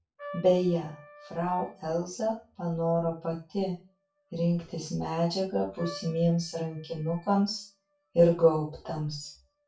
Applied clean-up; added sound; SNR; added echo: classical method WPE with log-MMSE.